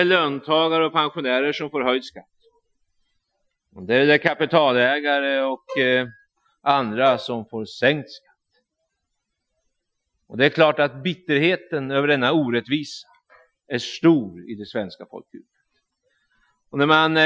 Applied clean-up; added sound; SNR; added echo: classical method Wiener filter.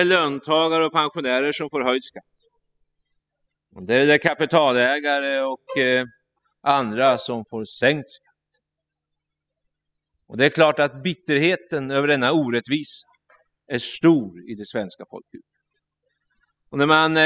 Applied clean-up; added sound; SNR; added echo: classical method spectral subtraction.